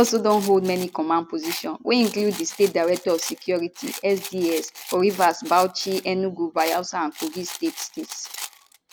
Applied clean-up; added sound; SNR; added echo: none; Rattle; 15 dB; none.